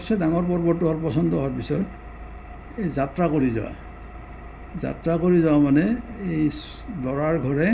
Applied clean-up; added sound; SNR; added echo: none; Engine; 16 dB; none.